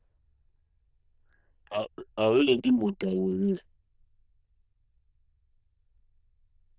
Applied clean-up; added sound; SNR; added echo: neural diffusion model UNIVERSE++.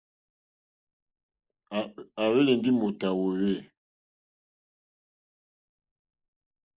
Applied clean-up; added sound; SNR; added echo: neural mask model Resemble Enhance denoiser.